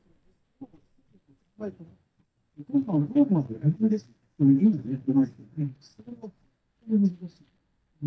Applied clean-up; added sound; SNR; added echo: neural mask model DeepFilterNet 3.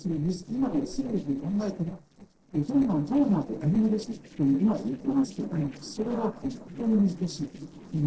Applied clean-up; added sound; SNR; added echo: neural separator model SepFormer DNS4.